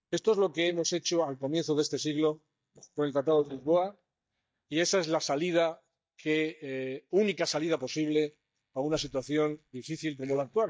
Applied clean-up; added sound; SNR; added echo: neural mask model DeepFilterNet 3.